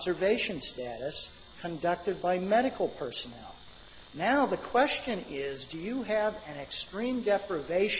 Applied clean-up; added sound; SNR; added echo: none; Insect; 9 dB; none.